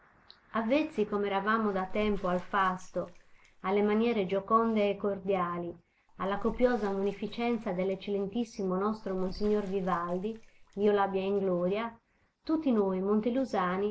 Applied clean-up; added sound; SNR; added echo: none; Bathtub (filling or washing) / Water / Splash, splatter; 14 dB; none.